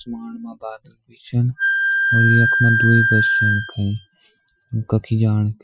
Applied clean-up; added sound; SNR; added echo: classical method Wiener filter.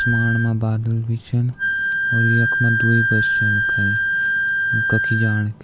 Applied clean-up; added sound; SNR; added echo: none; Wind instrument, woodwind instrument; 0 dB; none.